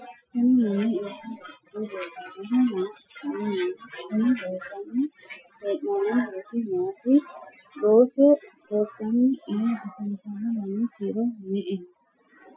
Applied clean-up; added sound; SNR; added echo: classical method Wiener filter.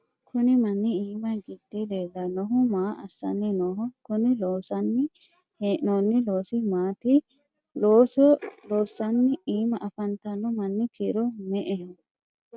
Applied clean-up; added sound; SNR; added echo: none; none; none; none.